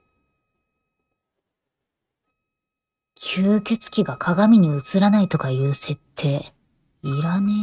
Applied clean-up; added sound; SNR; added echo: neural mask model RNNoise.